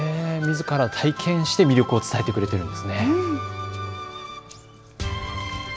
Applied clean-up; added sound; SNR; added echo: none; Bowed string instrument; 11 dB; none.